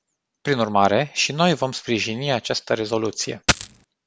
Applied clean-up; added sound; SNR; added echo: none; Coin (dropping); -1 dB; none.